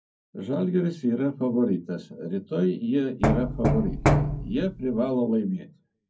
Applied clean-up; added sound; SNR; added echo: none; Knock; -1 dB; reverberation time 0.4 s.